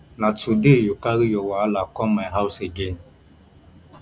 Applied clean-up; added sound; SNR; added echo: none; none; none; none.